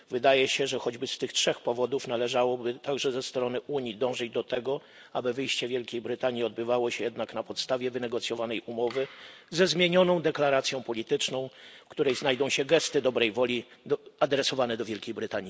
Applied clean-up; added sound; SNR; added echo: none; none; none; none.